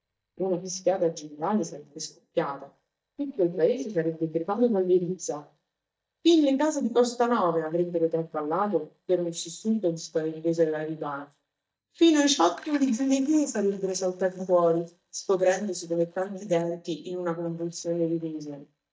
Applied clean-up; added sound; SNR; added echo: neural mask model DeepFilterNet 3.